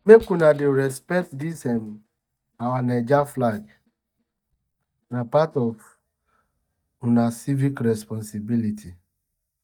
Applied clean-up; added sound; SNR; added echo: neural mask model DeepFilterNet 3.